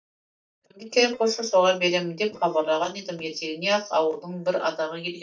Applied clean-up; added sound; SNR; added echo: neural mask model DeepFilterNet 3.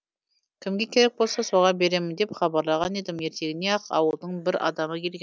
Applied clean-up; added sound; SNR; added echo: none; none; none; none.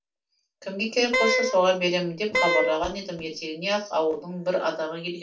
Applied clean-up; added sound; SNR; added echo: none; Wind instrument, woodwind instrument; 1 dB; reverberation time 0.2 s.